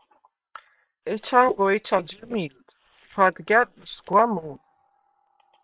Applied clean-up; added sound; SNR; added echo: neural separator model SepFormer WHAM!.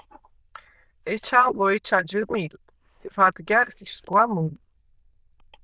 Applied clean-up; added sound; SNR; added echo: neural diffusion model UNIVERSE++.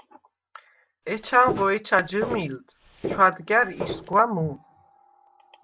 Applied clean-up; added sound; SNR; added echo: none; Walk, footsteps; 10 dB; none.